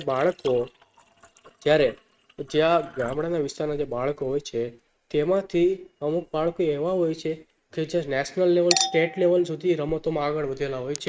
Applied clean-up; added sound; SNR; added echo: neural mask model RNNoise.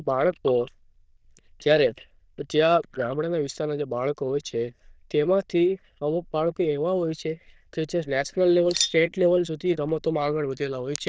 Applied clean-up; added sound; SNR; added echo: neural diffusion model UNIVERSE++.